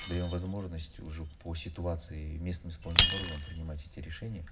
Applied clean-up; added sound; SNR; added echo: none; Shatter; -1 dB; reverberation time 0.4 s.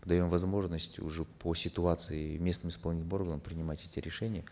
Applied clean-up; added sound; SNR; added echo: none; none; none; none.